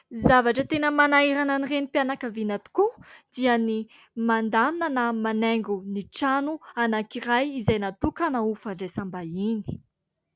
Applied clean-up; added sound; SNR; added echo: none; none; none; none.